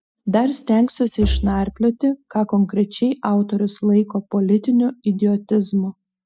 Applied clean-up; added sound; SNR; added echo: classical method spectral subtraction.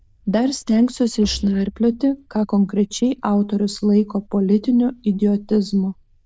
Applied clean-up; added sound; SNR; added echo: neural diffusion model UNIVERSE++.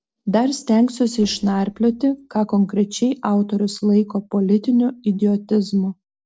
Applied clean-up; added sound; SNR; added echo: neural separator model SepFormer DNS4.